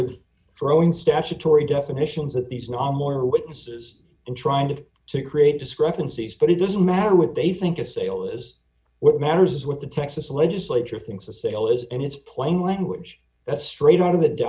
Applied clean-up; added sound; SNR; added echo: none; none; none; none.